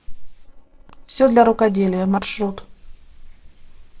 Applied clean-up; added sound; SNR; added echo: neural separator model SepFormer DNS4.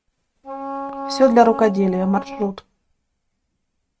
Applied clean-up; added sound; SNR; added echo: neural mask model RNNoise.